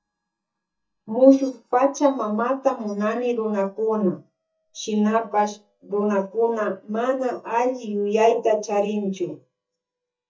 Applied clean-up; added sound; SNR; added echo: neural mask model DeepFilterNet 3.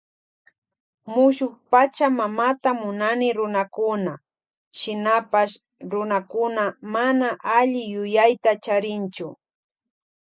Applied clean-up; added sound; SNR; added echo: none; none; none; none.